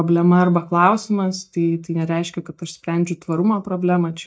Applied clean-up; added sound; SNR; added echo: neural mask model DeepFilterNet 3.